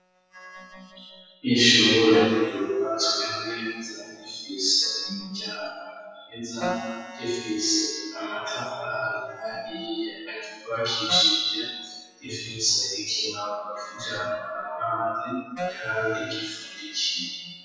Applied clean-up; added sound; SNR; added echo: classical method WPE with log-MMSE.